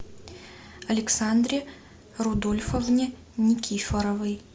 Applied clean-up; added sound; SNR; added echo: none; none; none; none.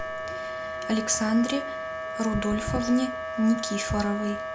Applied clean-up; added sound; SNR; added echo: none; Wind instrument, woodwind instrument; 6 dB; none.